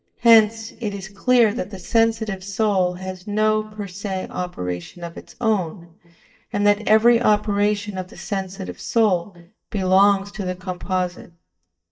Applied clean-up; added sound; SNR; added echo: neural mask model DeepFilterNet 3.